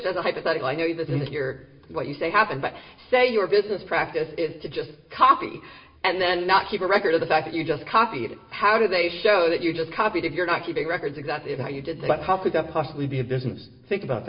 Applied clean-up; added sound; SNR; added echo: none; none; none; reverberation time 1.4 s.